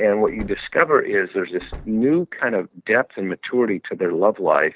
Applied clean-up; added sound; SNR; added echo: none; Slam; 20 dB; none.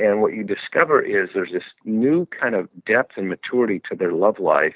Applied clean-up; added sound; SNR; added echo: none; none; none; none.